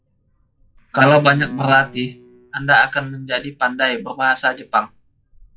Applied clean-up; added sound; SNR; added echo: classical method log-MMSE.